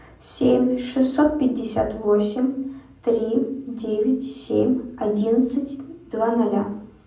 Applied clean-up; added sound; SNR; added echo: none; none; none; reverberation time 0.6 s.